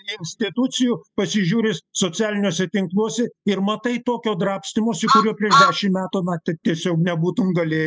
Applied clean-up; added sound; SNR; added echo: classical method spectral subtraction.